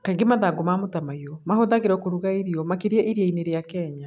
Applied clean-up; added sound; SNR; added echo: none; none; none; none.